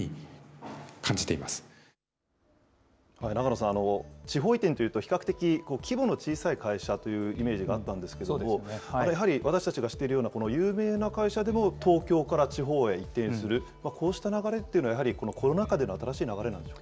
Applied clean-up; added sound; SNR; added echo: none; none; none; none.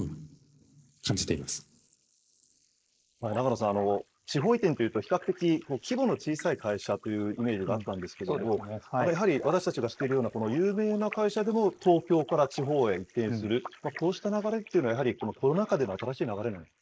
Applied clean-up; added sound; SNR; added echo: neural mask model Resemble Enhance denoiser.